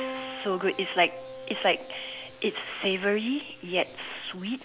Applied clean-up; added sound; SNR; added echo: none; Keyboard (musical); 13 dB; none.